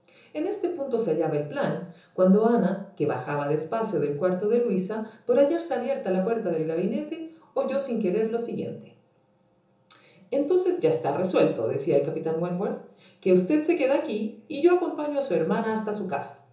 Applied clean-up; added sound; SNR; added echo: none; none; none; reverberation time 1.2 s.